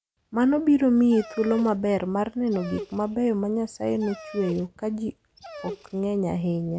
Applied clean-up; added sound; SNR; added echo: none; Dog; 17 dB; none.